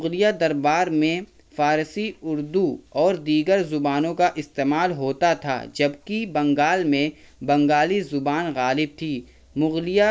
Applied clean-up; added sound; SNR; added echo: none; none; none; none.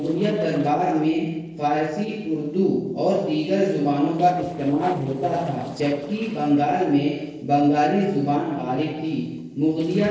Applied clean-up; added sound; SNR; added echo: neural separator model SepFormer DNS4.